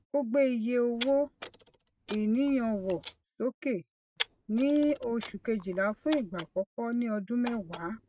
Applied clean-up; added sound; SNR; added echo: neural mask model RNNoise.